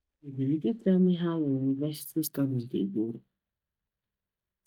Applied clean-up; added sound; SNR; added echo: neural mask model DeepFilterNet 3.